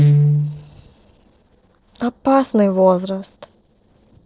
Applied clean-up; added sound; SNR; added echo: neural separator model SepFormer DNS4.